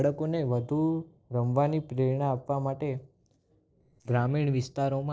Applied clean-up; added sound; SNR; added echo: neural separator model SepFormer DNS4.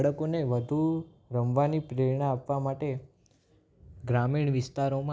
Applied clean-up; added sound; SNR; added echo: none; none; none; none.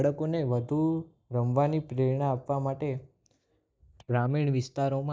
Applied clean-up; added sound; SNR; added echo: neural mask model DeepFilterNet 3.